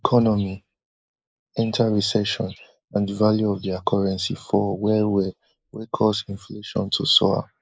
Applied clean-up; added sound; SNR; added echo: neural mask model Resemble Enhance denoiser.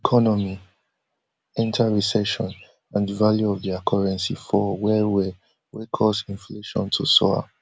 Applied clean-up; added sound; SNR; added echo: none; none; none; none.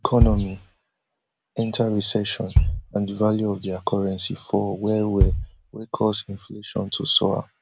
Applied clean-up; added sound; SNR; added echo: none; Bass drum; 2 dB; none.